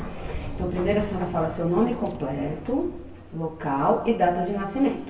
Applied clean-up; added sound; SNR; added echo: none; Subway, metro, underground; 14 dB; reverberation time 1.0 s.